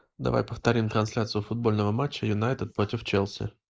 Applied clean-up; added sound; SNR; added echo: neural mask model Resemble Enhance denoiser.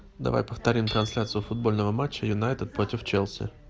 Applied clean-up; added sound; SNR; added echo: none; Hammer / Chink, clink; 18 dB; none.